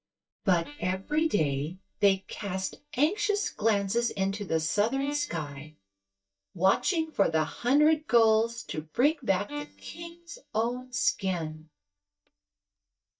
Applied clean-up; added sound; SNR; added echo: neural mask model DeepFilterNet 3.